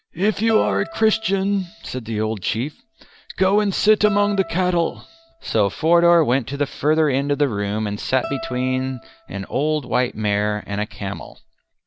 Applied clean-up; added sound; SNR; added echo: none; Guitar; 18 dB; none.